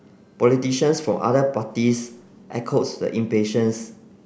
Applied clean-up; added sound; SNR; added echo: none; none; none; none.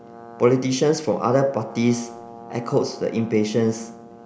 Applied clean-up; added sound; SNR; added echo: none; Brass instrument; 19 dB; none.